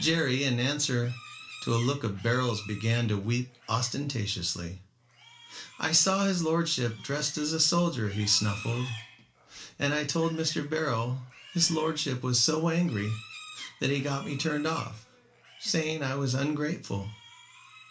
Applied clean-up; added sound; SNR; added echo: none; Livestock, farm animals, working animals; 20 dB; reverberation time 0.3 s.